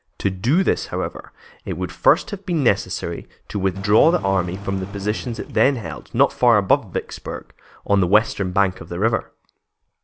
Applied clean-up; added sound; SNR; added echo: none; Engine; 14 dB; none.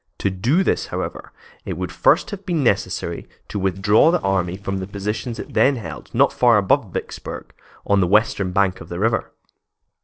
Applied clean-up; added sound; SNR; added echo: neural separator model SepFormer DNS4.